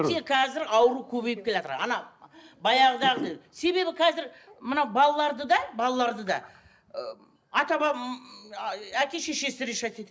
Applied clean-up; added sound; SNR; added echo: none; none; none; none.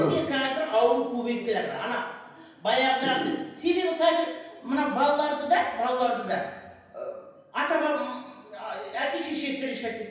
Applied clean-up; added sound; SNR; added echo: none; none; none; reverberation time 0.9 s.